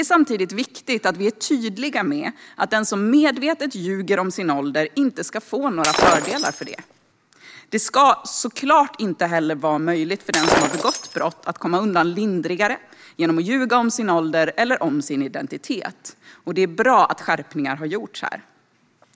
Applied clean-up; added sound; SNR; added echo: none; Shatter; 2 dB; none.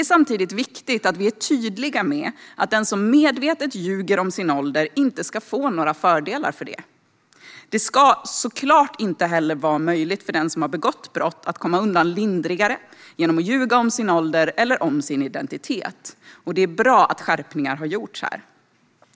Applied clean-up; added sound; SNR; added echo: none; none; none; none.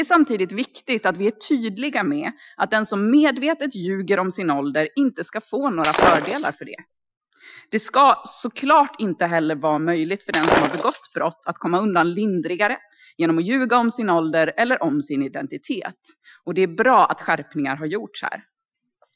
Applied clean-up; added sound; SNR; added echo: classical method Wiener filter.